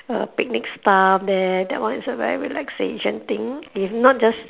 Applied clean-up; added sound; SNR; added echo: none; none; none; none.